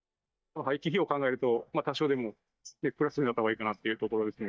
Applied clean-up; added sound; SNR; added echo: neural mask model DeepFilterNet 3.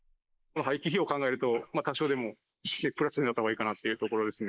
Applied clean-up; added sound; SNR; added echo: neural mask model Resemble Enhance denoiser.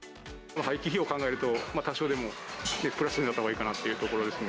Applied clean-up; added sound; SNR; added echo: none; none; none; none.